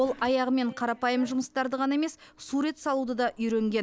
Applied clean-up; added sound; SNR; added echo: none; none; none; none.